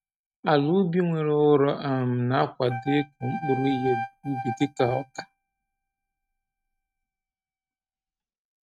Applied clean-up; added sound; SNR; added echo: neural mask model RNNoise.